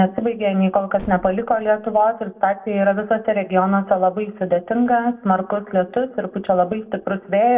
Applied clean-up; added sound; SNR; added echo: neural separator model SepFormer DNS4.